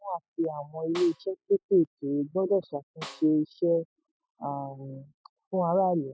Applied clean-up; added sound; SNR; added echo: classical method spectral subtraction.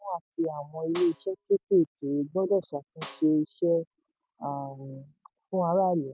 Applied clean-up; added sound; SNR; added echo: none; Snare drum; 17 dB; none.